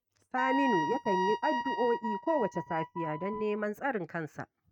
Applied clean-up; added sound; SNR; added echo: neural mask model RNNoise.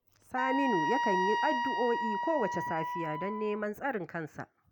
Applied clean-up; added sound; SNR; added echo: none; Wind instrument, woodwind instrument; 0 dB; none.